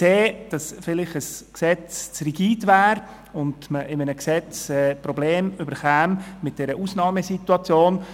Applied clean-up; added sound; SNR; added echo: none; none; none; none.